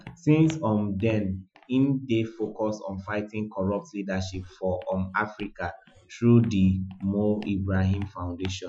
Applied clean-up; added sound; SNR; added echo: classical method Wiener filter.